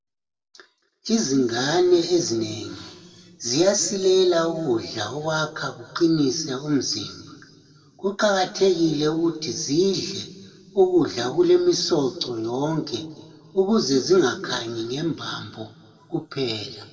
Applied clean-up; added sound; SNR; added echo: none; none; none; reverberation time 1.4 s.